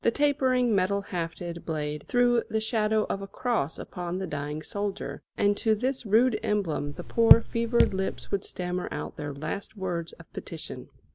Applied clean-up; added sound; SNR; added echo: none; Raindrop / Drip; -3 dB; none.